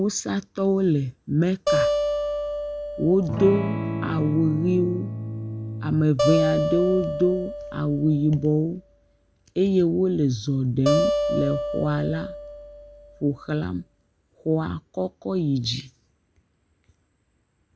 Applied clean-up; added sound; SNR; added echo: none; Electric guitar / Strum + Acoustic guitar; 3 dB; none.